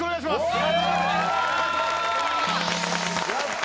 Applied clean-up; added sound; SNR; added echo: none; Organ; 10 dB; none.